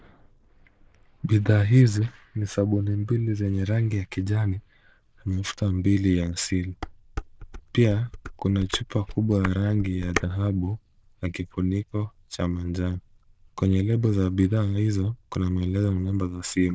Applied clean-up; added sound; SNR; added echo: neural diffusion model UNIVERSE++.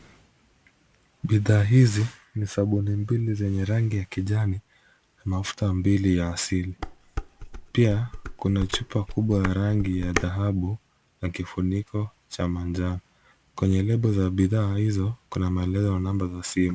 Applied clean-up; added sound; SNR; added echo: none; Dishes, pots, and pans; 9 dB; none.